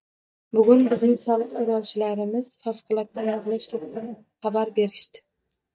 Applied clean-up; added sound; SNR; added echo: neural mask model DeepFilterNet 3.